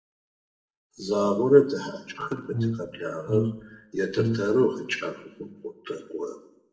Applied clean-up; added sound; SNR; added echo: neural separator model SepFormer DNS4.